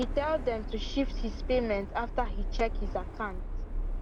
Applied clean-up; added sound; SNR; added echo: none; Subway, metro, underground; 1 dB; none.